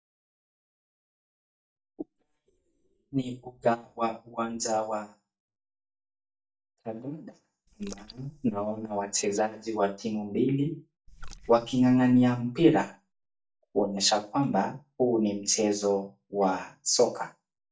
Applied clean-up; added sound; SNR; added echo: neural mask model DeepFilterNet 3.